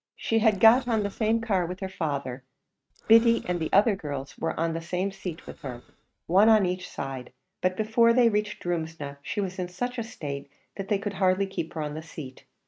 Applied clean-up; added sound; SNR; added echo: neural mask model RNNoise.